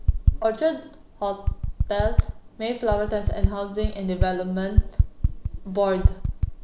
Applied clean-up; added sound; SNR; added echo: none; Typing; -3 dB; none.